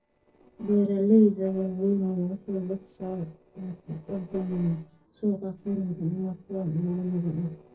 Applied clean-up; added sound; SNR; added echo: neural separator model SepFormer DNS4.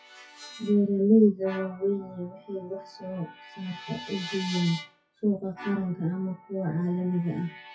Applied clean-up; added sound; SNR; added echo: classical method WPE with log-MMSE.